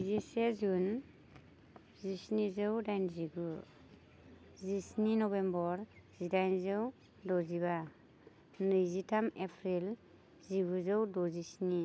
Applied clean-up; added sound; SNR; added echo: none; none; none; none.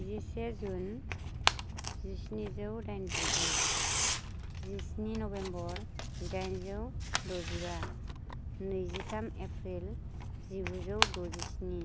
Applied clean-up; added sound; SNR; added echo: none; Tearing; -5 dB; none.